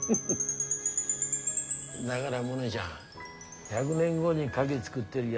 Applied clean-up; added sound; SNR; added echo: none; Wind chime / Percussion; 3 dB; none.